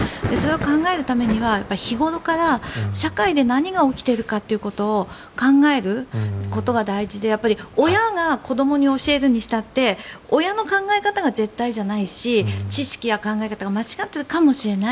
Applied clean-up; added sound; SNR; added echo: none; Thunder; 15 dB; none.